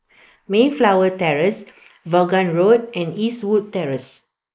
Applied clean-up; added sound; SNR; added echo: neural mask model Resemble Enhance denoiser.